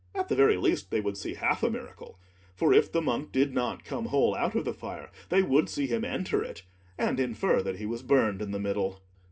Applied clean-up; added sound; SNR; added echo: none; none; none; reverberation time 0.3 s.